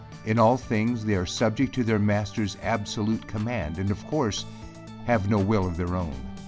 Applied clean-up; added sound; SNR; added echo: none; Organ; 15 dB; none.